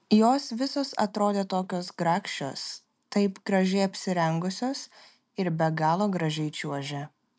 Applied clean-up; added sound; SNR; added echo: none; none; none; none.